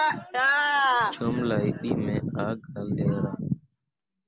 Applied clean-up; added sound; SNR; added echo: none; none; none; none.